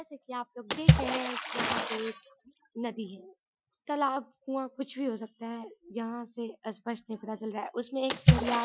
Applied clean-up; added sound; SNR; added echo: classical method Wiener filter.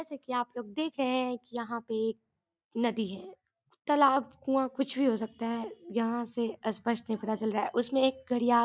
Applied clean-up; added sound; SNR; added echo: none; none; none; none.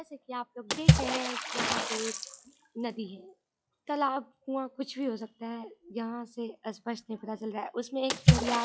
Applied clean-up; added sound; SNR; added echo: classical method log-MMSE.